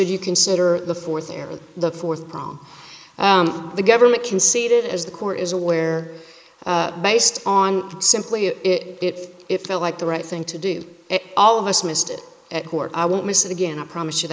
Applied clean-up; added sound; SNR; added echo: neural mask model Resemble Enhance denoiser.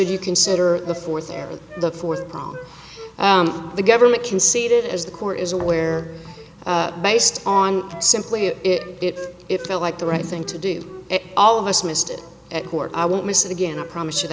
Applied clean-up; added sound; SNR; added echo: none; Thump, thud + Wind instrument, woodwind instrument; 18 dB; none.